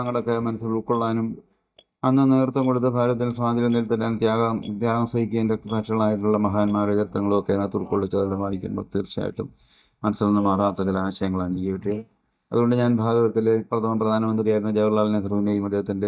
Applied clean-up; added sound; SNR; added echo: neural mask model DeepFilterNet 3.